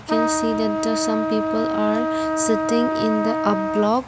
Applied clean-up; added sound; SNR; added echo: none; Trumpet; -1 dB; none.